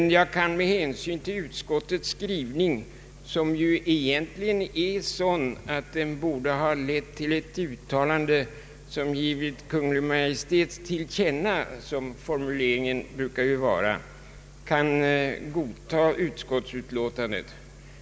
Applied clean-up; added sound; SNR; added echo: none; none; none; none.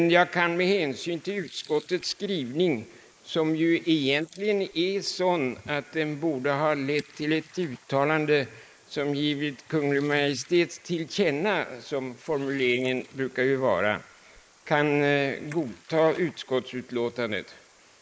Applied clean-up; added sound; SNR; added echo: neural mask model Resemble Enhance denoiser.